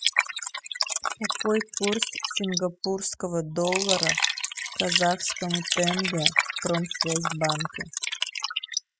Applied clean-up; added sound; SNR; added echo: classical method spectral subtraction.